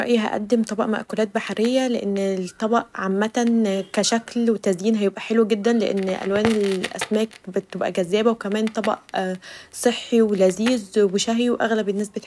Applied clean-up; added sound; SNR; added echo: none; Crackle; 19 dB; none.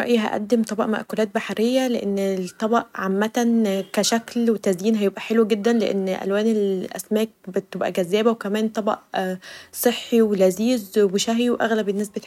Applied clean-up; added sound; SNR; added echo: none; none; none; none.